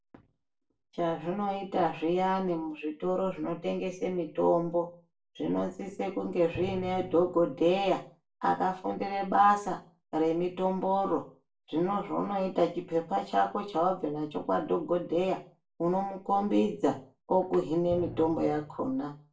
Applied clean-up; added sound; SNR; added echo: none; Drum; 15 dB; reverberation time 0.3 s.